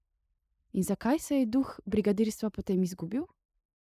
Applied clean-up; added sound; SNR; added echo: neural mask model Resemble Enhance denoiser.